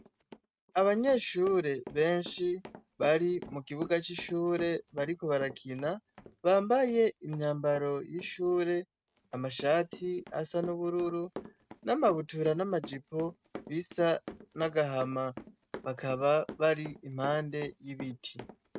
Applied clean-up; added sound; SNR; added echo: neural mask model RNNoise.